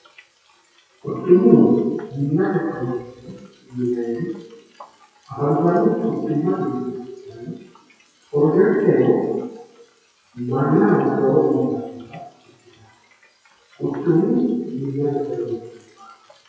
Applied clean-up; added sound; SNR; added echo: classical method WPE with log-MMSE.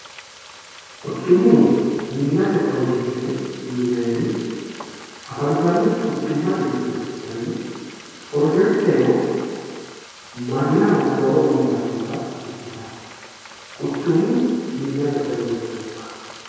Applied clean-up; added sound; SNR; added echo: none; Frying (food); 19 dB; reverberation time 2.0 s.